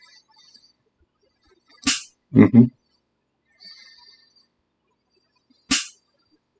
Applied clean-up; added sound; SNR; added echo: classical method spectral subtraction.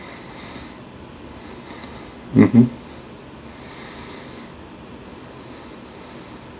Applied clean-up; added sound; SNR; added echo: none; none; none; none.